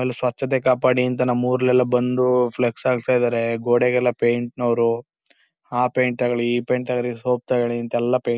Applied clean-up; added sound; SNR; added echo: none; none; none; none.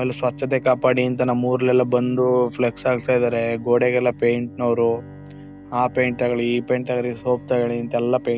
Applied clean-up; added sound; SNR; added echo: none; Bowed string instrument; 18 dB; none.